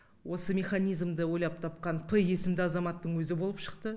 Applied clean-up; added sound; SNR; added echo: none; none; none; none.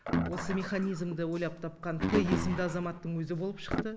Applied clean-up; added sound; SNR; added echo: none; Guitar; 2 dB; none.